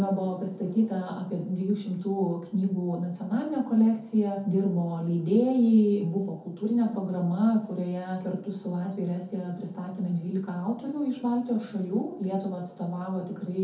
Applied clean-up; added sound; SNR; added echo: none; none; none; reverberation time 0.5 s.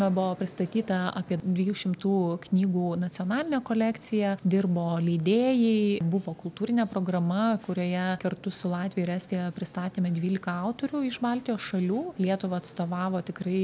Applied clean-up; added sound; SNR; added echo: none; none; none; none.